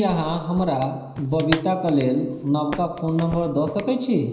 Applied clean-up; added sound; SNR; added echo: none; Clapping; 14 dB; reverberation time 0.9 s.